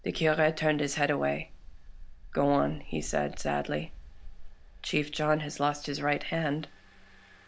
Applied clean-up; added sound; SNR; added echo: none; Engine; 13 dB; none.